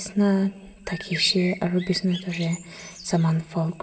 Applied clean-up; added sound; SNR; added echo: none; Bird; 14 dB; reverberation time 1.9 s.